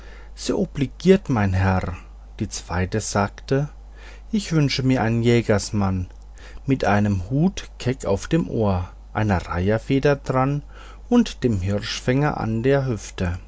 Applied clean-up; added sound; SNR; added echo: none; none; none; none.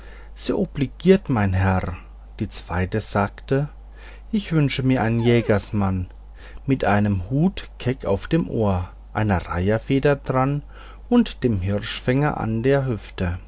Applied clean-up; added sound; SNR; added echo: none; Dog; 20 dB; none.